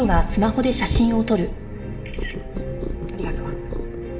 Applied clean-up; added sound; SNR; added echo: none; Purr; 3 dB; reverberation time 2.2 s.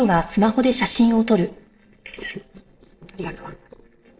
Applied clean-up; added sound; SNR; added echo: neural separator model SepFormer DNS4.